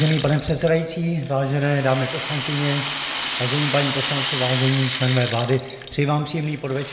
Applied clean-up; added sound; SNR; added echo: none; Rattle (instrument); 2 dB; reverberation time 1.2 s.